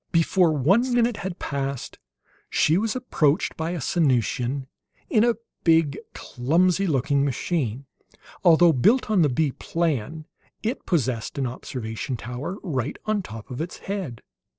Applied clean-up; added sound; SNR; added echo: neural separator model SepFormer DNS4.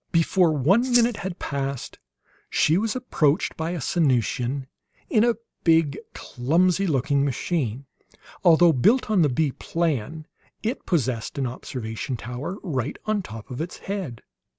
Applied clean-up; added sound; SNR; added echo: none; Rattle (instrument); 7 dB; none.